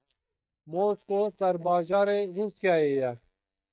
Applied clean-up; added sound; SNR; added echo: neural mask model DeepFilterNet 3.